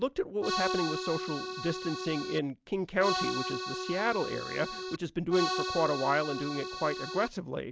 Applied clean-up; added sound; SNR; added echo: none; Accordion; 3 dB; none.